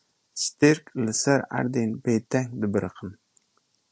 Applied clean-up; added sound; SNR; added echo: none; none; none; none.